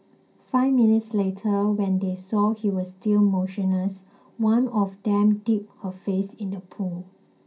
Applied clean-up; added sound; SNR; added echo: none; none; none; reverberation time 0.3 s.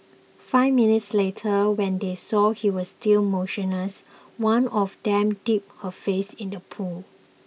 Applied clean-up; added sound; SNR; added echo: none; none; none; none.